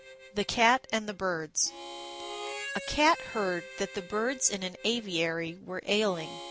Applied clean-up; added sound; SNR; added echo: none; Harmonica; 13 dB; none.